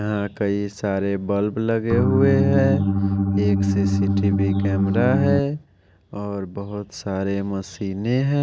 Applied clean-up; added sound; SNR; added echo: none; Organ; -3 dB; none.